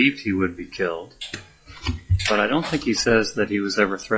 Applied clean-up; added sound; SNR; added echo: classical method log-MMSE.